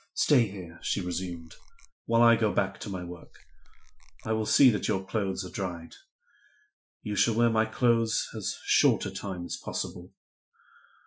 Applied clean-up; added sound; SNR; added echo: classical method Wiener filter.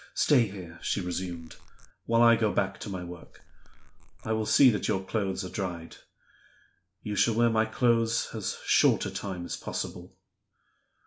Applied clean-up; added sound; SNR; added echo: neural mask model Resemble Enhance denoiser.